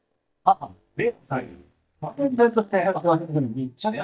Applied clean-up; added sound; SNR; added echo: neural mask model DeepFilterNet 3.